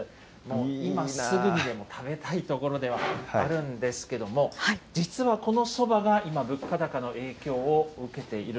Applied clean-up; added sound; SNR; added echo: none; none; none; none.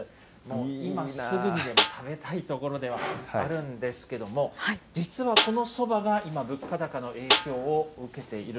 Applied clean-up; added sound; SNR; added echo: none; Snare drum; -2 dB; none.